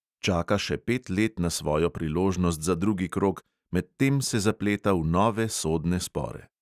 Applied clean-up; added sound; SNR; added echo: none; none; none; none.